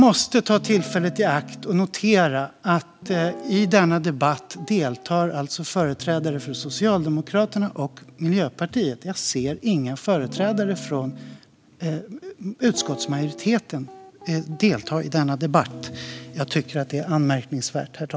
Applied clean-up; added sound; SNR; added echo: none; Guitar; 18 dB; none.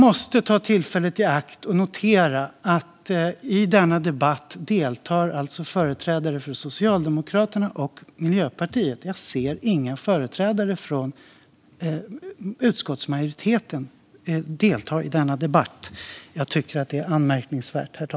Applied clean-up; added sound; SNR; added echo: none; none; none; none.